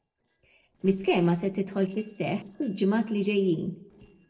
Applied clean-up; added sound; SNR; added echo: neural separator model SepFormer DNS4.